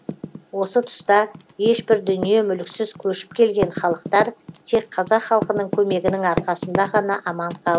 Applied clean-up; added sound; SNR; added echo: none; Typing; 10 dB; none.